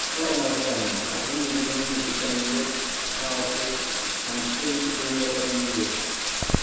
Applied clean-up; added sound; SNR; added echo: none; Bathtub (filling or washing); -2 dB; reverberation time 1.1 s.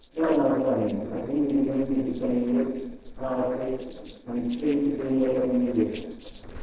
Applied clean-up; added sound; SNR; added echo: neural separator model SepFormer DNS4.